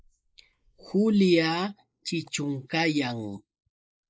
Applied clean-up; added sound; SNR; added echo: neural mask model Resemble Enhance denoiser.